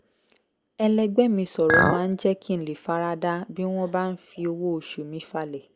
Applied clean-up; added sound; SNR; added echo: none; Chink, clink; -2 dB; none.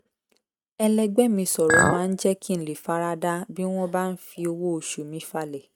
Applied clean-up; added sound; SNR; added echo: neural mask model RNNoise.